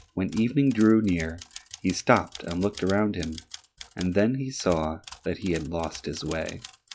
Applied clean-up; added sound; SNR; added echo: classical method log-MMSE.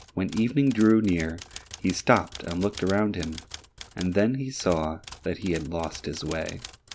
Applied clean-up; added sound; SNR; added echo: none; Typewriter; 18 dB; none.